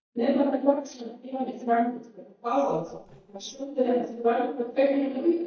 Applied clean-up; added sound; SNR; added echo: neural mask model DeepFilterNet 3.